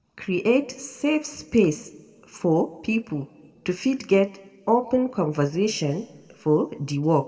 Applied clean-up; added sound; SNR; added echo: none; none; none; reverberation time 1.0 s.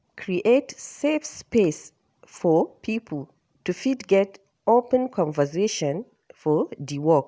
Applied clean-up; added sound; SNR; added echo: none; none; none; none.